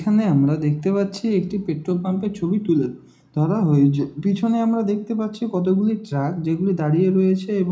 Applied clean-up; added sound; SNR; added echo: none; none; none; reverberation time 0.4 s.